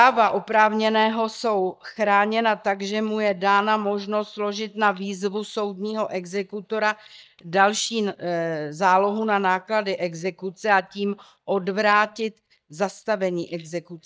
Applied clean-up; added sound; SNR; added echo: neural mask model DeepFilterNet 3.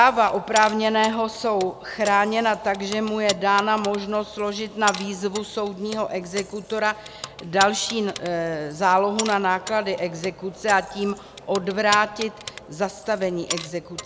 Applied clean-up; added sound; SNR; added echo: none; Keys jangling; 14 dB; none.